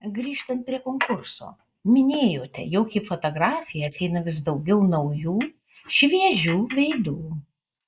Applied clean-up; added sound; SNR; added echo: neural mask model Resemble Enhance denoiser.